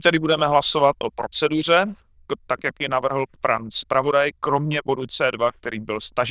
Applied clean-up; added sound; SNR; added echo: neural diffusion model UNIVERSE++.